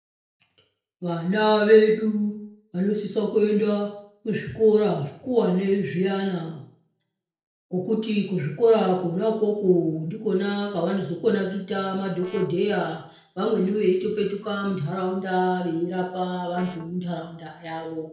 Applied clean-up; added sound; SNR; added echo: neural separator model SepFormer DNS4.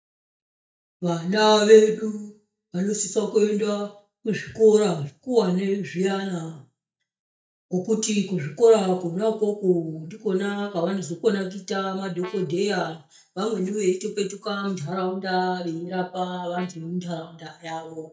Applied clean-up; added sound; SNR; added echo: neural mask model DeepFilterNet 3.